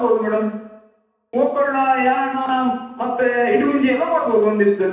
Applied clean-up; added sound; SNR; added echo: none; none; none; reverberation time 0.9 s.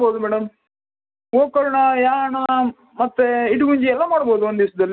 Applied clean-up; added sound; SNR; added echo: none; none; none; none.